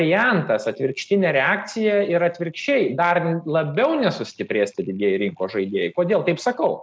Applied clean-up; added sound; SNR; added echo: neural mask model Resemble Enhance denoiser.